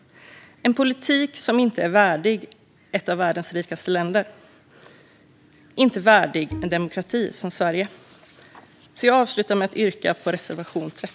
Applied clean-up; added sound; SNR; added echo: none; Bowed string instrument; 13 dB; none.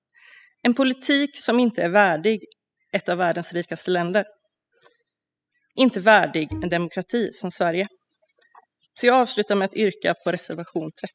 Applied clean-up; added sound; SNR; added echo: classical method spectral subtraction.